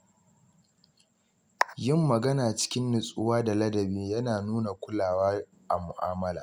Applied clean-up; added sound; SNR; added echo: none; none; none; none.